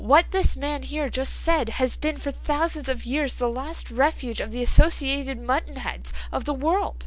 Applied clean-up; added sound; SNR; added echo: none; none; none; none.